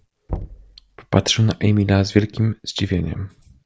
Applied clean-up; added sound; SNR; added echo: none; Knock; 15 dB; none.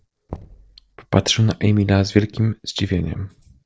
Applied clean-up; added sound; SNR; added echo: neural separator model SepFormer DNS4.